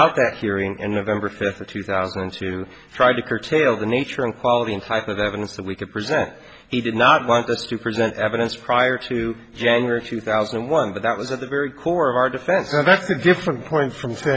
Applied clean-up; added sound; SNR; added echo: none; none; none; none.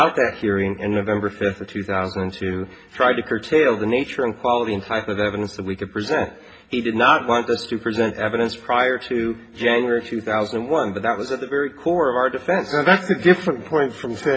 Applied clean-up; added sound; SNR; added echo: none; none; none; reverberation time 0.3 s.